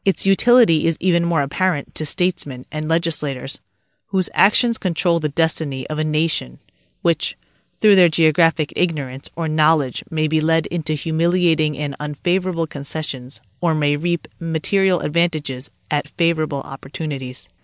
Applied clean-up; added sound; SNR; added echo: none; none; none; none.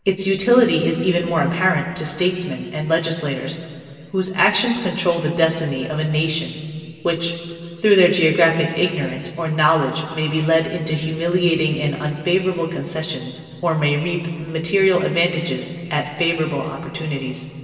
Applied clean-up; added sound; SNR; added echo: none; none; none; reverberation time 2.6 s.